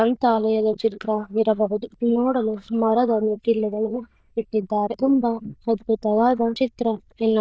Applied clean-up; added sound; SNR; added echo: neural diffusion model UNIVERSE++.